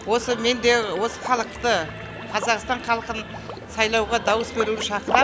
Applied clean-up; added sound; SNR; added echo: none; Liquid; 10 dB; none.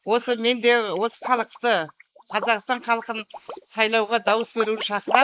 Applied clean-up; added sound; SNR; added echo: neural mask model Resemble Enhance denoiser.